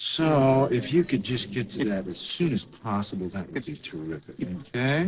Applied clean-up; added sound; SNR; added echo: neural separator model SepFormer DNS4.